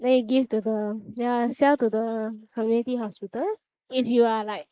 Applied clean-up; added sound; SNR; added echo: neural mask model Resemble Enhance denoiser.